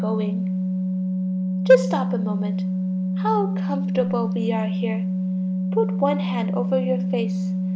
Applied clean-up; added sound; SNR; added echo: none; Organ; -2 dB; none.